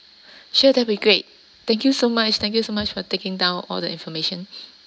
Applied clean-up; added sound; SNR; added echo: none; none; none; none.